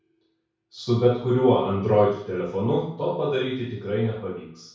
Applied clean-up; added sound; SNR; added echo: none; none; none; reverberation time 0.6 s.